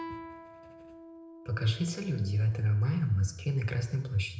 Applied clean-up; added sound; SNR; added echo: none; Guitar; 19 dB; reverberation time 0.9 s.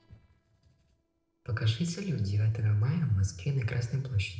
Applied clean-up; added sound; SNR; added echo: neural separator model SepFormer DNS4.